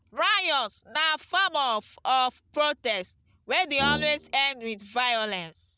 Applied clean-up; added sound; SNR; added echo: none; Brass instrument; 11 dB; none.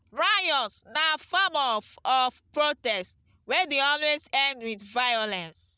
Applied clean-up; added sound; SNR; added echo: none; none; none; none.